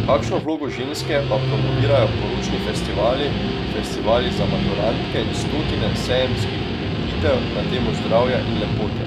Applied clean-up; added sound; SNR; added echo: none; Guitar; -1 dB; none.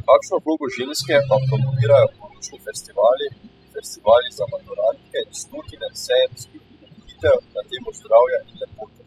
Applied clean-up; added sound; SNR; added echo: classical method spectral subtraction.